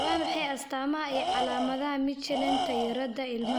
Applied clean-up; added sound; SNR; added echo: none; Tools; 2 dB; none.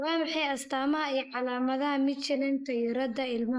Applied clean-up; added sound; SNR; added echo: neural mask model Resemble Enhance denoiser.